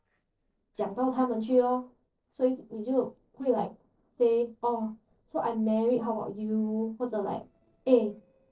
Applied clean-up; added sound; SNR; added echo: neural separator model SepFormer DNS4.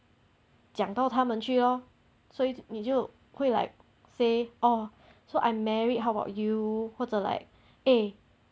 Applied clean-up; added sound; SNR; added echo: none; none; none; none.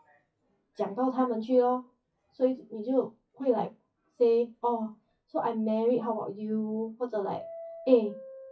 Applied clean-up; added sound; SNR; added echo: classical method WPE with log-MMSE.